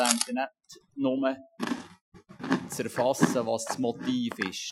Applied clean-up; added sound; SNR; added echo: classical method Wiener filter.